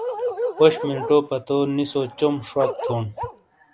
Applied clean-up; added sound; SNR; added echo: none; Bark; 8 dB; none.